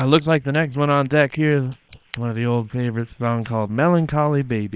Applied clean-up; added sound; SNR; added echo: neural separator model SepFormer WHAM!.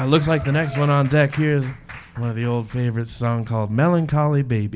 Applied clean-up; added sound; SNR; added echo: none; none; none; none.